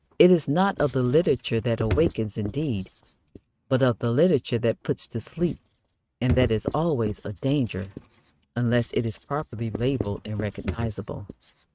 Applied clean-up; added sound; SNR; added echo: neural mask model RNNoise.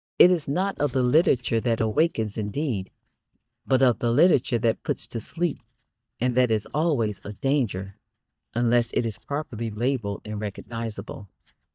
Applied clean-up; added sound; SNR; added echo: neural mask model DeepFilterNet 3.